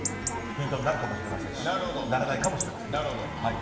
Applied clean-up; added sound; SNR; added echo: none; Chatter / Chirp, tweet / Livestock, farm animals, working animals; 4 dB; reverberation time 1.0 s.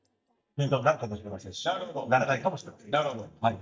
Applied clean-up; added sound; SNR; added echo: neural mask model DeepFilterNet 3.